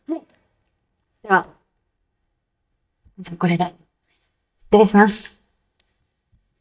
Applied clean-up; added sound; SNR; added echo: neural mask model DeepFilterNet 3.